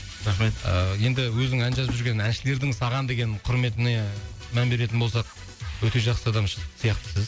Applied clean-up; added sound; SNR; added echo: none; none; none; none.